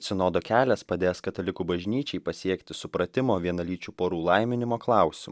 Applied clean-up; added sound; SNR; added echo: none; none; none; none.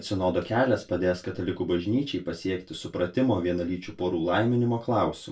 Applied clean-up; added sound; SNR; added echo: none; none; none; reverberation time 0.2 s.